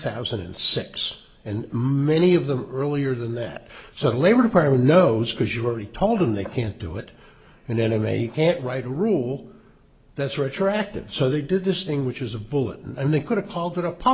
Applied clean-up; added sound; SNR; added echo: none; none; none; none.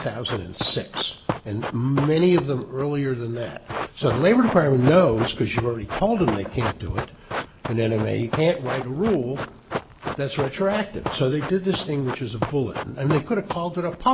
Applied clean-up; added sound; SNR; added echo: none; Run; 9 dB; none.